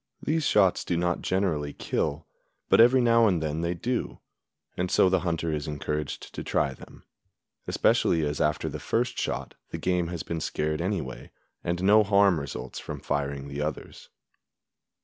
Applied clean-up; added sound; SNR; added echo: none; none; none; none.